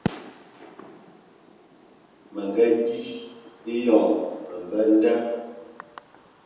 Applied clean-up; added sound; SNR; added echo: none; Fireworks; 16 dB; reverberation time 1.1 s.